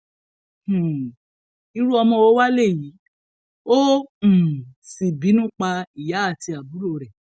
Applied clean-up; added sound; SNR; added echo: none; none; none; none.